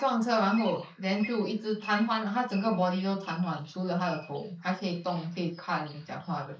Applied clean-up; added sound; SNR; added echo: neural mask model Resemble Enhance denoiser.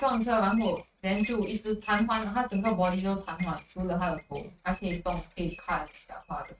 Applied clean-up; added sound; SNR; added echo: neural mask model RNNoise.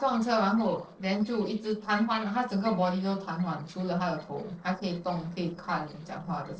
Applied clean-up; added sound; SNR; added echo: neural separator model SepFormer DNS4.